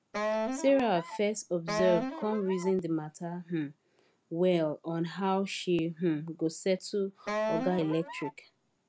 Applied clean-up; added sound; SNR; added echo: none; Wind instrument, woodwind instrument; 4 dB; none.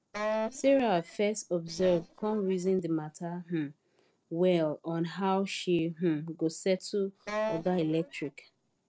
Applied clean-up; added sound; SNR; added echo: neural separator model SepFormer DNS4.